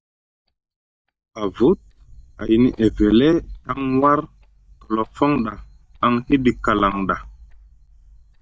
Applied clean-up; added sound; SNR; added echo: neural mask model DeepFilterNet 3.